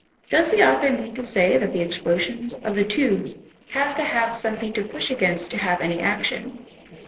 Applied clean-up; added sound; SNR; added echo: neural separator model SepFormer DNS4.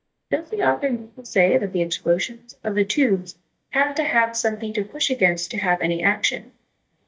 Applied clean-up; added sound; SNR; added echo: neural mask model DeepFilterNet 3.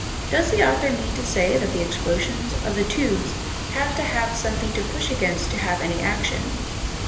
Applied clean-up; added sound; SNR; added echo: none; Water; 2 dB; reverberation time 1.4 s.